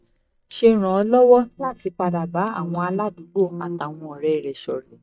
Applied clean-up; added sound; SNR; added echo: neural mask model DeepFilterNet 3.